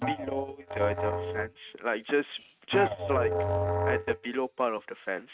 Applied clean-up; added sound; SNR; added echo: neural mask model RNNoise.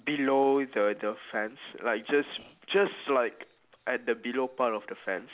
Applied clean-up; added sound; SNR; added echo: none; none; none; none.